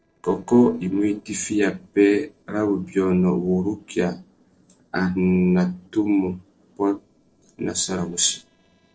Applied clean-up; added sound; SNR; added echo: neural separator model SepFormer DNS4.